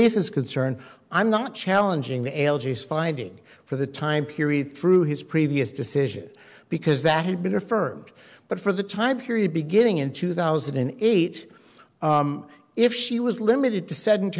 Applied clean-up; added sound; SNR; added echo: none; none; none; none.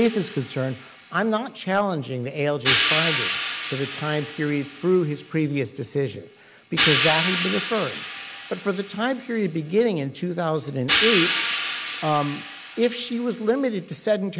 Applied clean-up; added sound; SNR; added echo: none; Hi-hat; 4 dB; none.